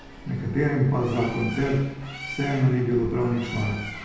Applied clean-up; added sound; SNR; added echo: none; Bird; 13 dB; reverberation time 0.9 s.